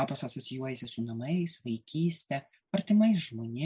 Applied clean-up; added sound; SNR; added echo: none; none; none; none.